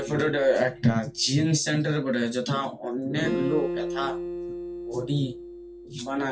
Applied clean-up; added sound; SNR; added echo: none; Acoustic guitar; 9 dB; reverberation time 0.2 s.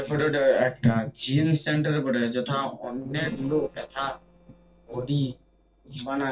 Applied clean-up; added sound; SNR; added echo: neural separator model SepFormer DNS4.